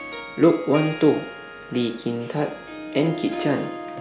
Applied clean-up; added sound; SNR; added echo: none; Harp; 11 dB; none.